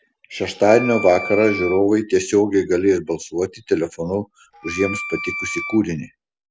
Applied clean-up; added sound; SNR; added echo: none; Wind instrument, woodwind instrument; 9 dB; none.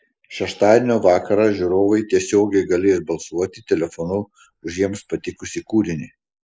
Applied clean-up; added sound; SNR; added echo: neural mask model Resemble Enhance denoiser.